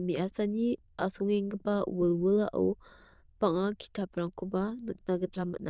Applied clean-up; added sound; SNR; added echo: neural diffusion model UNIVERSE++.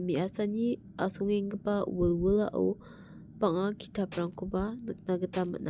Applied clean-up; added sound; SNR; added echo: none; Tools; 18 dB; none.